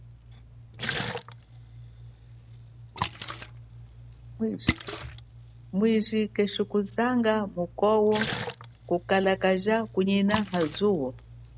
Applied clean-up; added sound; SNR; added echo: none; Splash, splatter; 9 dB; none.